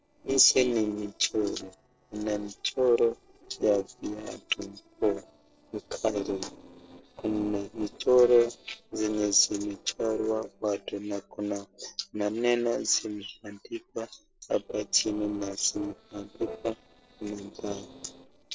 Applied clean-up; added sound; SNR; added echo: neural separator model SepFormer DNS4.